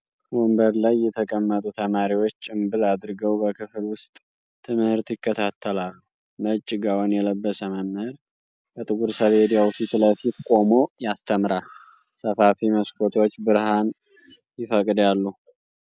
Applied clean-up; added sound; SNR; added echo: none; none; none; none.